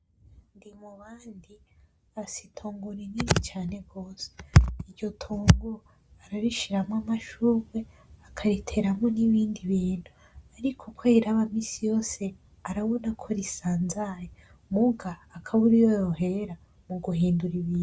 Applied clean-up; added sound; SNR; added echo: none; none; none; none.